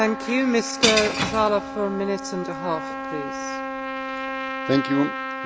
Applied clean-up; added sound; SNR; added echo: none; Trumpet + Shatter / Crushing; 4 dB; none.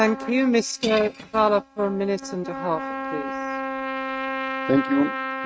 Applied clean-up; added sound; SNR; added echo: neural mask model RNNoise.